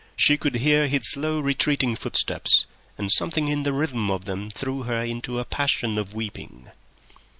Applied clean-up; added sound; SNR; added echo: none; none; none; none.